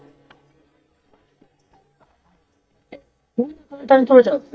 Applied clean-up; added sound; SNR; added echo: neural mask model DeepFilterNet 3.